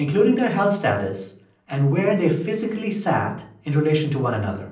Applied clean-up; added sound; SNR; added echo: none; none; none; reverberation time 0.6 s.